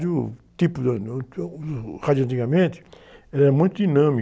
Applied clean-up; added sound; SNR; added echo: none; none; none; none.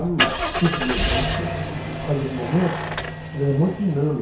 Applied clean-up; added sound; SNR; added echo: none; Engine starting / Car; 1 dB; reverberation time 0.6 s.